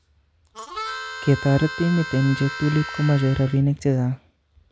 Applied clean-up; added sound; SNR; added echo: none; Harmonica; 11 dB; none.